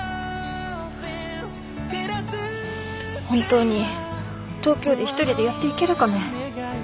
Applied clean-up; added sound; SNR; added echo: none; none; none; none.